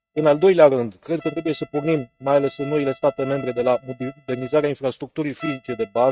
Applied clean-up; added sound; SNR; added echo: neural mask model RNNoise.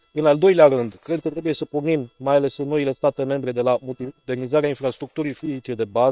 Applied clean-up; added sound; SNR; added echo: neural separator model SepFormer WHAM!.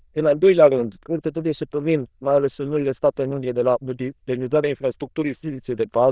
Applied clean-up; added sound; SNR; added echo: neural diffusion model UNIVERSE++.